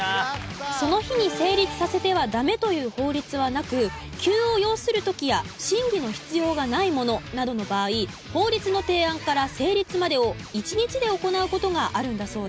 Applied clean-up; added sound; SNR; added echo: none; none; none; none.